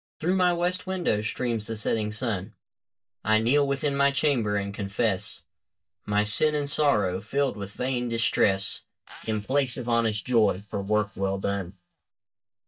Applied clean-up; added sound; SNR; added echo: neural mask model DeepFilterNet 3.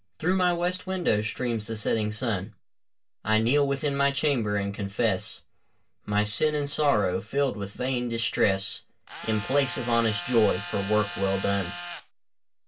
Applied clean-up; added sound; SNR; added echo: none; Tools; 10 dB; reverberation time 0.1 s.